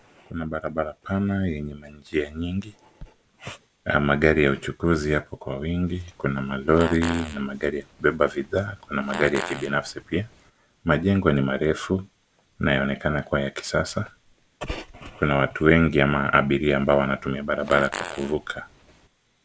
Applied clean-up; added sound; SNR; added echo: none; Fart; 13 dB; none.